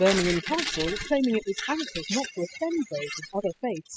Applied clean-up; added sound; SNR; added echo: classical method spectral subtraction.